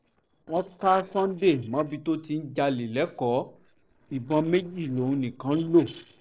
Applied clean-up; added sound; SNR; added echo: neural separator model SepFormer DNS4.